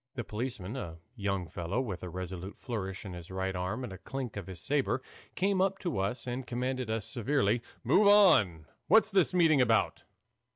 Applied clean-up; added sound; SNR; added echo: none; none; none; none.